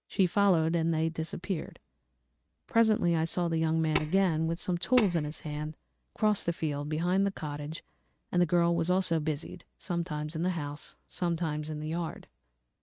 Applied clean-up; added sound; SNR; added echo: neural mask model RNNoise.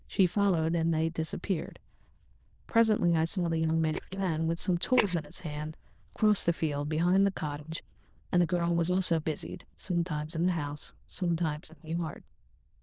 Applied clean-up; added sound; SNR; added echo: neural diffusion model UNIVERSE++.